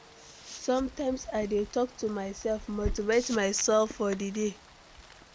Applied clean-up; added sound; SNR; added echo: none; Rain; 13 dB; none.